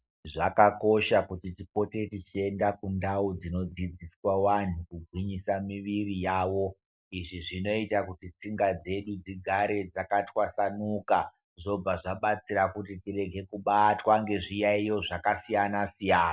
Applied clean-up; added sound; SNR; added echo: none; none; none; none.